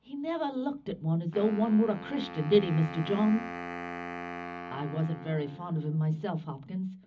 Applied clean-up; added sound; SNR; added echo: none; Wind instrument, woodwind instrument; 12 dB; reverberation time 0.4 s.